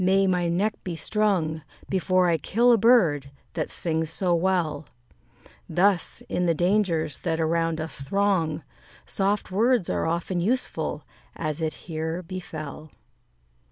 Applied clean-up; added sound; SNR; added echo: none; none; none; none.